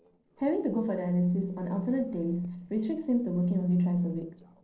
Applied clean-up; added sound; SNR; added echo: neural separator model SepFormer DNS4.